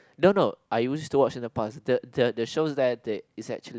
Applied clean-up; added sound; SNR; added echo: none; none; none; none.